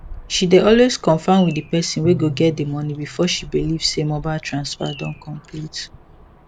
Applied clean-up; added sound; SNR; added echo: none; Bowed string instrument + Bird vocalization, bird call, bird song; 16 dB; none.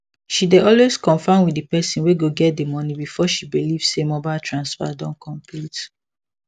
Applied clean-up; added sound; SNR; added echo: none; none; none; none.